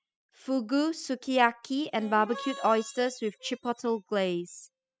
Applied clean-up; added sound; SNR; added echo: classical method spectral subtraction.